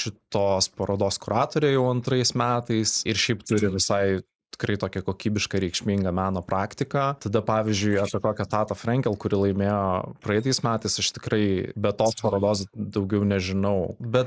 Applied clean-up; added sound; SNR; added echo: neural mask model Resemble Enhance denoiser.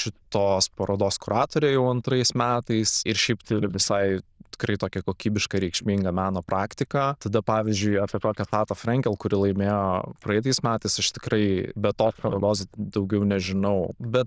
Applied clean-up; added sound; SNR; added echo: neural diffusion model UNIVERSE++.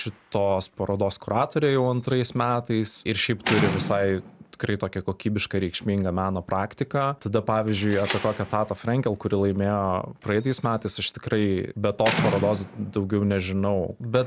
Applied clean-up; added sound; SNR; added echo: none; Slam; 11 dB; none.